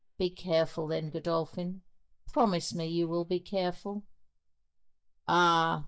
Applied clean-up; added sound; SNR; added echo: neural mask model DeepFilterNet 3.